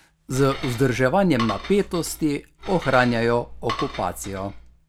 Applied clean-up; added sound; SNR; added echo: none; Cutlery, silverware / Dishes, pots, and pans; 12 dB; none.